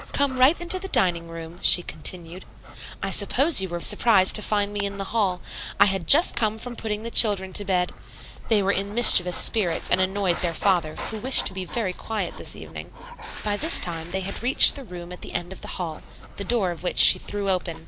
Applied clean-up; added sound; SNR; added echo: none; Dog; 17 dB; none.